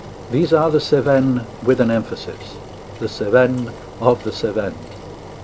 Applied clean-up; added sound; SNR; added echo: none; Engine; 15 dB; none.